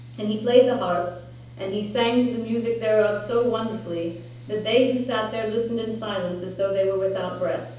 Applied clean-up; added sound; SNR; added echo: none; Mechanical fan; 18 dB; reverberation time 0.7 s.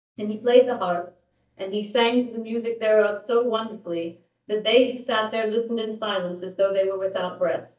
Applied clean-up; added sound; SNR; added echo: neural mask model DeepFilterNet 3.